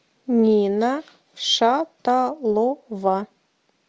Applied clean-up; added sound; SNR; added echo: none; none; none; none.